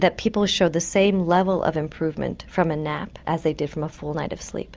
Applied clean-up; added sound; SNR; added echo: none; none; none; none.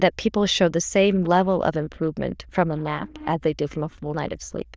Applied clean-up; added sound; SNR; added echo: neural diffusion model UNIVERSE++.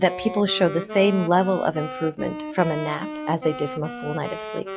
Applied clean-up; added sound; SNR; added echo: classical method log-MMSE.